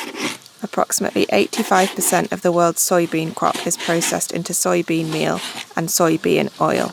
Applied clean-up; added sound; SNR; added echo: none; Frying (food); 13 dB; none.